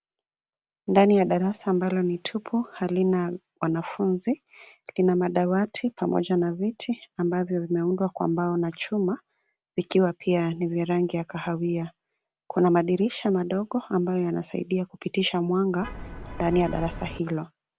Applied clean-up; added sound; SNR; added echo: none; Vehicle horn, car horn, honking; 10 dB; none.